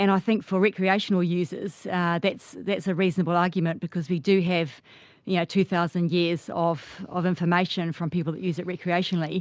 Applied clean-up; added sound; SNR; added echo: none; none; none; none.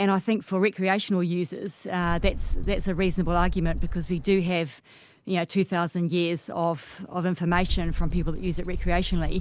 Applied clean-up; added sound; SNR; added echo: none; Bird; 4 dB; none.